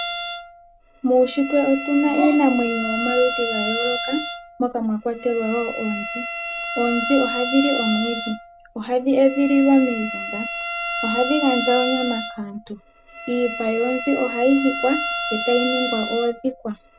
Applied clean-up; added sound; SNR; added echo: none; Bowed string instrument; 6 dB; none.